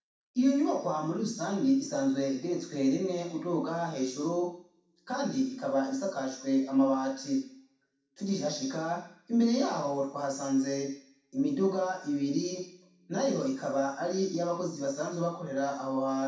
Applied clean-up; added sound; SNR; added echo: none; none; none; reverberation time 0.6 s.